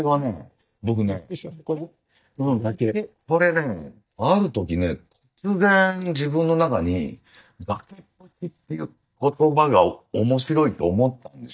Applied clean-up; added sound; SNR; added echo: neural mask model DeepFilterNet 3.